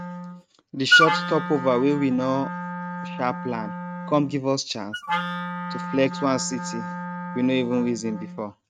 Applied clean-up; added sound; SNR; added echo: neural mask model RNNoise.